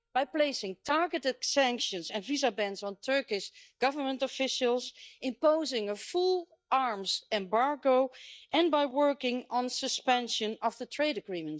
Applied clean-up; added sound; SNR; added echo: neural mask model DeepFilterNet 3.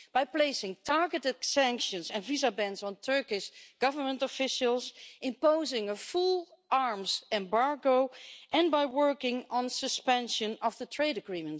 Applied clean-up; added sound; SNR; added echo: none; none; none; none.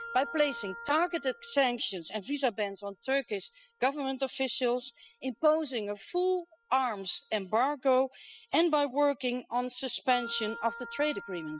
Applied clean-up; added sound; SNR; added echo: classical method spectral subtraction.